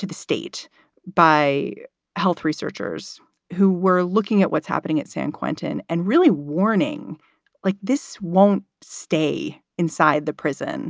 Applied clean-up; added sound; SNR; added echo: none; none; none; none.